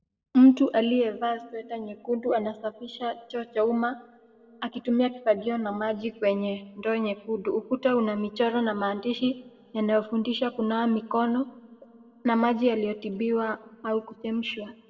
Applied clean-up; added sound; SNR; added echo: none; none; none; reverberation time 2.2 s.